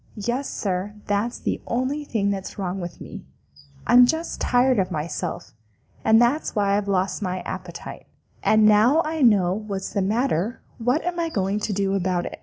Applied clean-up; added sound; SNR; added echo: none; none; none; none.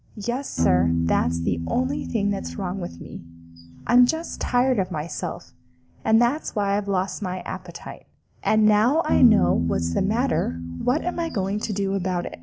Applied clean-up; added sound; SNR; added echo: none; Piano; 5 dB; none.